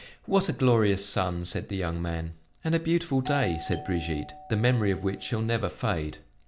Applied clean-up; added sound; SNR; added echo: none; Doorbell; 15 dB; none.